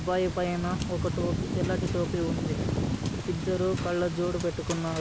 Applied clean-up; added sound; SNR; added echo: none; Rain; 12 dB; none.